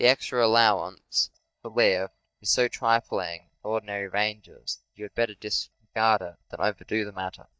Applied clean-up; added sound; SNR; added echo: neural mask model DeepFilterNet 3.